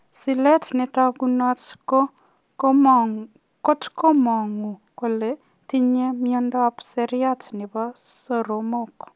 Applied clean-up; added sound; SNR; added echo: none; none; none; none.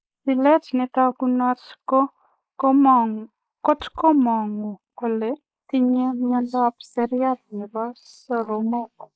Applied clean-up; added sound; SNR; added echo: neural mask model Resemble Enhance denoiser.